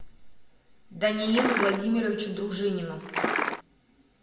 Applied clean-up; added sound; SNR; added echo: none; Liquid; -1 dB; reverberation time 1.1 s.